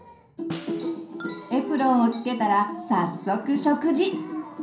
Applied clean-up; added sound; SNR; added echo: none; Snare drum; 18 dB; reverberation time 0.6 s.